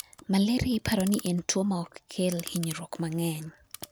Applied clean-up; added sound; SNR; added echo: none; Clock; 17 dB; none.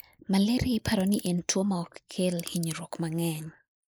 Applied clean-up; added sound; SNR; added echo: neural mask model Resemble Enhance denoiser.